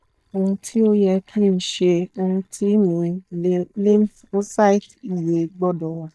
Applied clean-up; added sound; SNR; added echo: neural mask model DeepFilterNet 3.